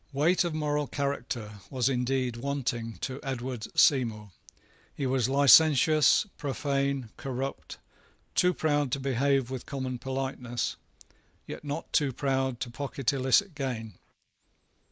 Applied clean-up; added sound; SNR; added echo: neural mask model Resemble Enhance denoiser.